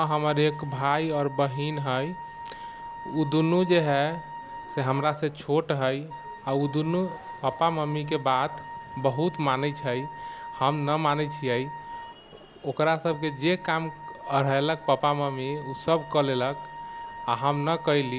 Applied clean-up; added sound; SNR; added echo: none; Wind instrument, woodwind instrument; 13 dB; none.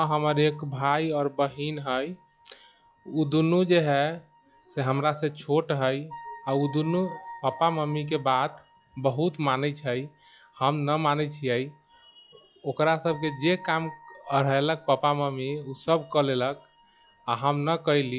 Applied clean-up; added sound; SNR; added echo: classical method log-MMSE.